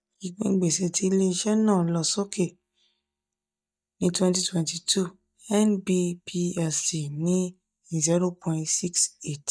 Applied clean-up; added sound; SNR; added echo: neural mask model DeepFilterNet 3.